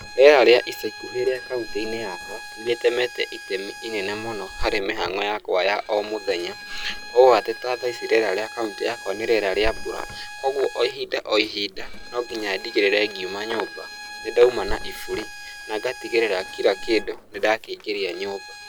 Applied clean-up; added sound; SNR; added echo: none; Bowed string instrument + Drawer open or close; 12 dB; none.